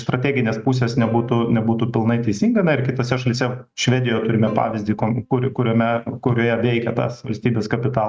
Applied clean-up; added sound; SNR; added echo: neural mask model RNNoise.